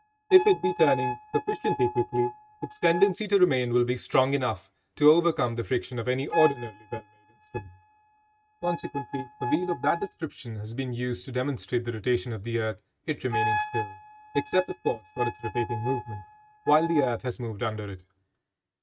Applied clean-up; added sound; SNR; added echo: neural mask model RNNoise.